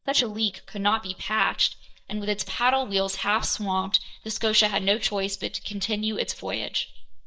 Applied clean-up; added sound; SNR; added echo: neural mask model DeepFilterNet 3.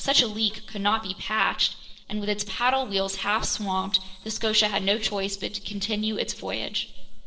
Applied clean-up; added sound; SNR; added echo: neural separator model SepFormer DNS4.